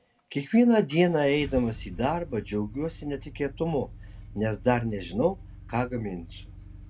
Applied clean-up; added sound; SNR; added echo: none; Engine starting / Car; 16 dB; none.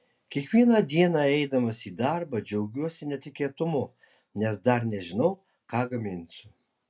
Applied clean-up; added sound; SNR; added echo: none; none; none; none.